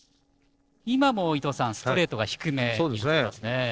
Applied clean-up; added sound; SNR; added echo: neural separator model SepFormer DNS4.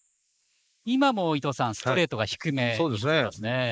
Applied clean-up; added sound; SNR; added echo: neural mask model Resemble Enhance denoiser.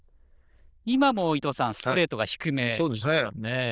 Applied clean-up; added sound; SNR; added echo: neural diffusion model UNIVERSE++.